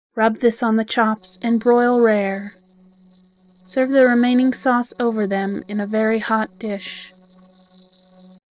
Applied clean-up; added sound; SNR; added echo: neural separator model SepFormer DNS4.